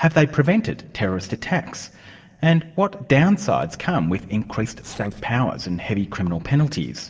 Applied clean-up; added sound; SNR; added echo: neural separator model SepFormer DNS4.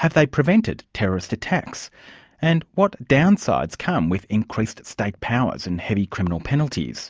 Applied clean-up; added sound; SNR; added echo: none; none; none; none.